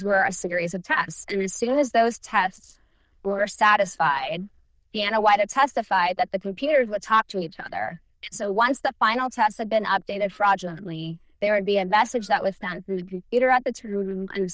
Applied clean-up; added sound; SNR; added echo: neural diffusion model UNIVERSE++.